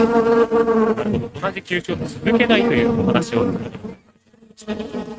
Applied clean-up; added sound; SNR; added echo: neural mask model RNNoise.